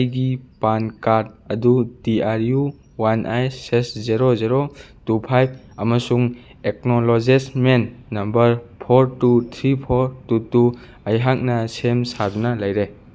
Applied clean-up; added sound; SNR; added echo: none; none; none; none.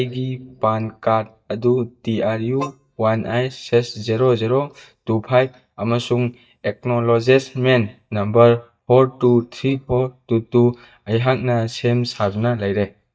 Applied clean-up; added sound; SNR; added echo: neural mask model DeepFilterNet 3.